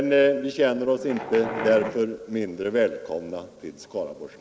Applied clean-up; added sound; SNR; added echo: none; Wild animals; 10 dB; none.